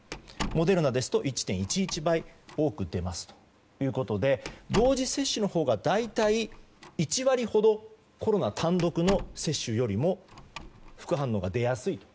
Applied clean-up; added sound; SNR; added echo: none; Slam; 15 dB; none.